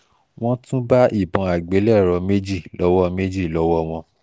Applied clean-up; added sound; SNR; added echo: none; none; none; none.